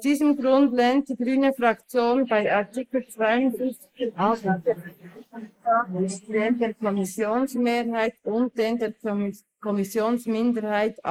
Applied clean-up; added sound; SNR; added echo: neural mask model Resemble Enhance denoiser.